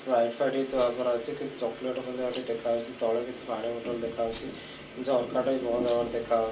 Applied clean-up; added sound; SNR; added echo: none; Rattle; 15 dB; reverberation time 0.3 s.